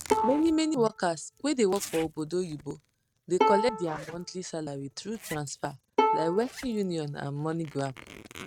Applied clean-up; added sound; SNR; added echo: neural mask model RNNoise.